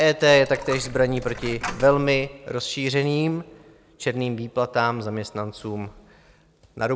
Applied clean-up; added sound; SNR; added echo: none; Coin (dropping); 11 dB; none.